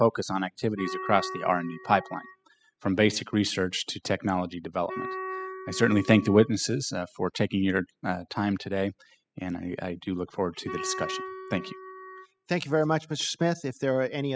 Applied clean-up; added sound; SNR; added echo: classical method spectral subtraction.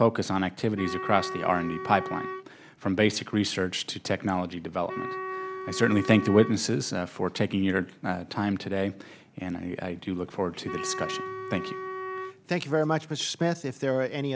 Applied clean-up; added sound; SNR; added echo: none; Wind instrument, woodwind instrument; 9 dB; none.